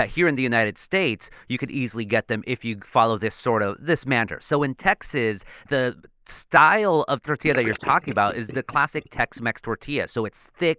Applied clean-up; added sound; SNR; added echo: neural mask model Resemble Enhance denoiser.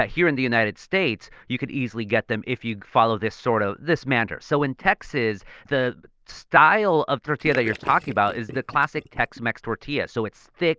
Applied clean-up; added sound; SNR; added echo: neural separator model SepFormer DNS4.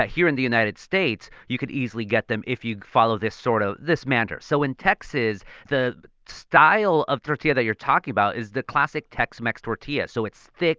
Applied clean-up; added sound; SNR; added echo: none; none; none; none.